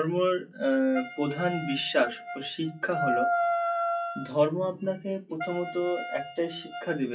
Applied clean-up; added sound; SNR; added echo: classical method WPE with log-MMSE.